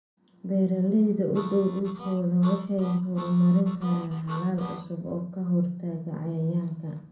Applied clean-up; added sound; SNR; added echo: none; Harmonica; 15 dB; reverberation time 0.6 s.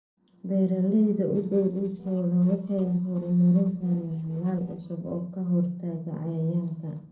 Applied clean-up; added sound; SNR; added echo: neural separator model SepFormer DNS4.